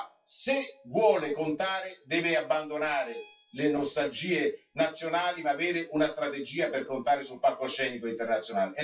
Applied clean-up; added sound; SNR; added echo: classical method WPE with log-MMSE.